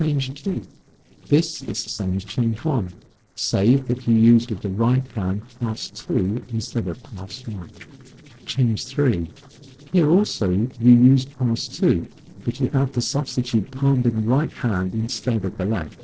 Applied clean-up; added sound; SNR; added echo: neural separator model SepFormer DNS4.